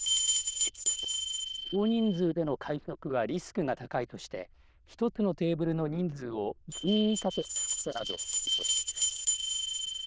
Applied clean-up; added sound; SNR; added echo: neural diffusion model UNIVERSE++.